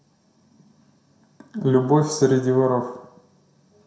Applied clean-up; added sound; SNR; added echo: none; none; none; reverberation time 0.6 s.